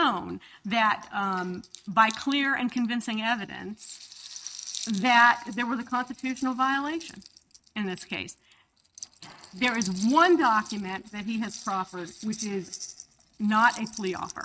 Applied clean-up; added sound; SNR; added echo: neural mask model RNNoise.